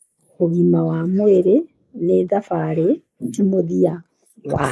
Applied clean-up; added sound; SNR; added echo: neural mask model Resemble Enhance denoiser.